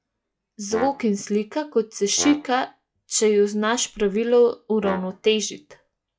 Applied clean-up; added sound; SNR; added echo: classical method log-MMSE.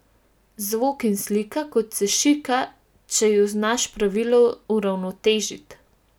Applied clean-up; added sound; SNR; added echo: none; none; none; none.